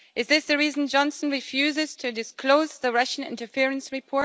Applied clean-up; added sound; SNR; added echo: none; none; none; none.